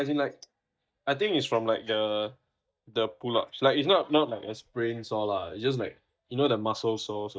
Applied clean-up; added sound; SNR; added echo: neural mask model DeepFilterNet 3.